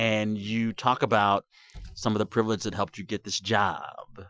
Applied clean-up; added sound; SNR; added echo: classical method Wiener filter.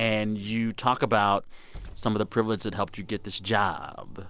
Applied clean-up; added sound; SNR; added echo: none; Car; 18 dB; none.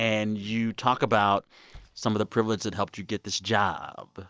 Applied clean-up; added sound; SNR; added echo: neural mask model DeepFilterNet 3.